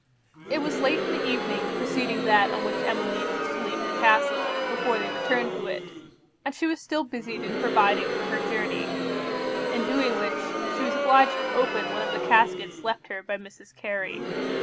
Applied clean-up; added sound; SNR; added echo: none; Crowd; 1 dB; none.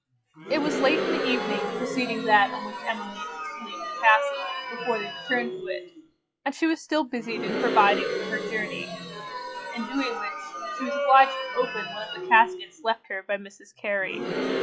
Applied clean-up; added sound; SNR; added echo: classical method log-MMSE.